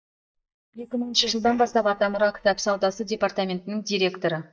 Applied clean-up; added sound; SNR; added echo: neural mask model DeepFilterNet 3.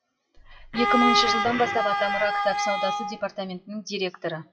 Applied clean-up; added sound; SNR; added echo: classical method WPE with log-MMSE.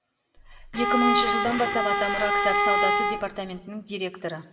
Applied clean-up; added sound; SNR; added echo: none; Bowed string instrument; -4 dB; reverberation time 1.0 s.